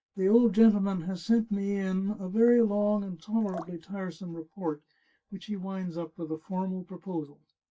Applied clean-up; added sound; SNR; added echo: neural mask model DeepFilterNet 3.